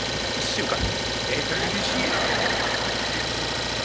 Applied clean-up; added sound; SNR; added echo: none; Idling; -3 dB; none.